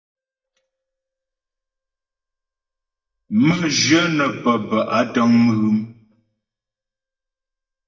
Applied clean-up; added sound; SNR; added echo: neural mask model DeepFilterNet 3.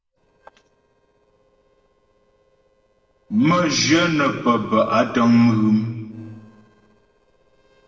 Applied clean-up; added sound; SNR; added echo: neural separator model SepFormer DNS4.